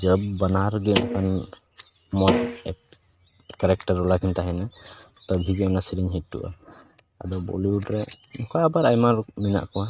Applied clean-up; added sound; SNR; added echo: neural mask model RNNoise.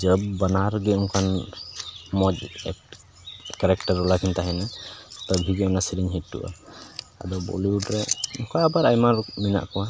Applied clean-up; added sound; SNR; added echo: none; none; none; none.